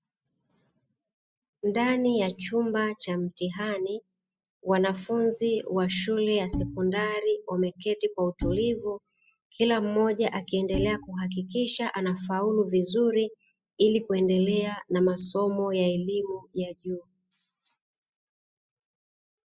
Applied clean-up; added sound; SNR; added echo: classical method spectral subtraction.